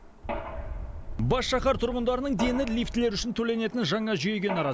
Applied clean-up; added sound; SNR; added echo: none; Mechanisms; 13 dB; none.